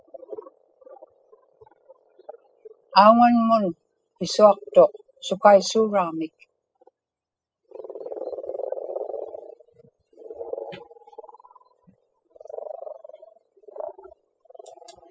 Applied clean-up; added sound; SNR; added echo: classical method spectral subtraction.